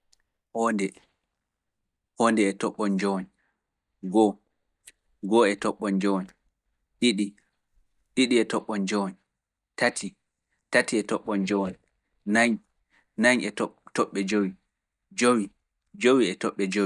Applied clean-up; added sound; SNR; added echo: neural mask model DeepFilterNet 3.